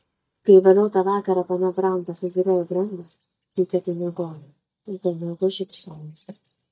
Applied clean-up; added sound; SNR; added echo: neural mask model DeepFilterNet 3.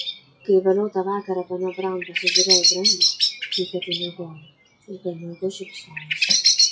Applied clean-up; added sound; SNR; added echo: classical method WPE with log-MMSE.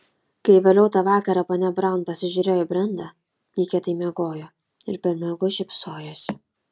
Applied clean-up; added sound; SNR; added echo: none; none; none; none.